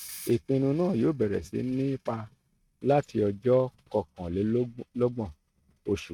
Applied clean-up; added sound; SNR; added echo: neural mask model RNNoise.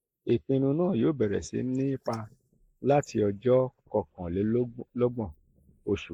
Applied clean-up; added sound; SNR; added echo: neural mask model Resemble Enhance denoiser.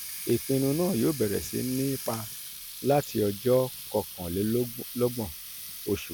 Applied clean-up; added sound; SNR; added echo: none; Water tap, faucet; 11 dB; none.